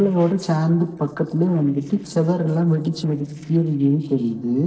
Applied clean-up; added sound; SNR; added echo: neural separator model SepFormer DNS4.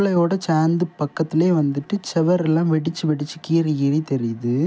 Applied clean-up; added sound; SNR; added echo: none; none; none; none.